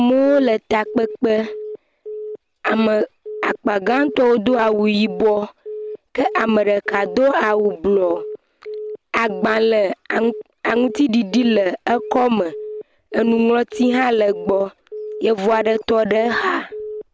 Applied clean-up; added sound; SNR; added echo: none; Telephone; 13 dB; none.